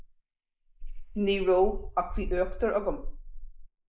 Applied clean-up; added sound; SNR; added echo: neural mask model Resemble Enhance denoiser.